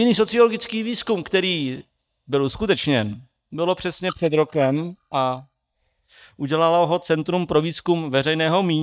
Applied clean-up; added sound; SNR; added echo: neural mask model DeepFilterNet 3.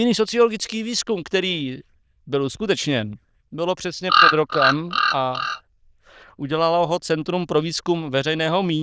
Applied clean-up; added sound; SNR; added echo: neural diffusion model UNIVERSE++.